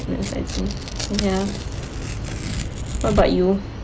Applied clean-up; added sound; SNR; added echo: none; Tearing; 7 dB; none.